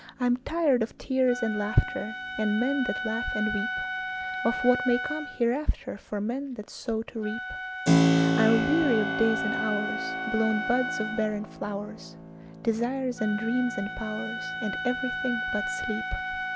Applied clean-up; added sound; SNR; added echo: none; Keyboard (musical) + Wind instrument, woodwind instrument; 2 dB; none.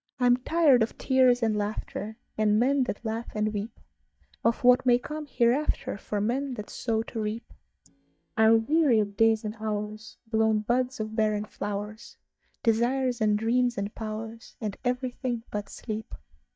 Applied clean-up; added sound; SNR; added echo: neural mask model DeepFilterNet 3.